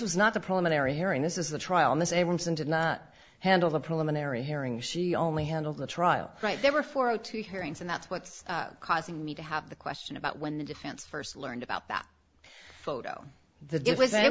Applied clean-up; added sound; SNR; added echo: none; none; none; none.